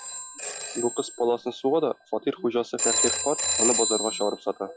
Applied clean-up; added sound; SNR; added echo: classical method log-MMSE.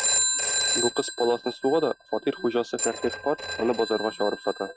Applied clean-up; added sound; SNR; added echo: neural mask model RNNoise.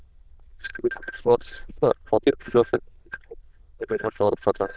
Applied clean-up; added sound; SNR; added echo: neural diffusion model UNIVERSE++.